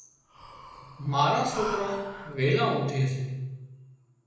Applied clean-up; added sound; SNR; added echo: none; Breathing; 13 dB; reverberation time 0.9 s.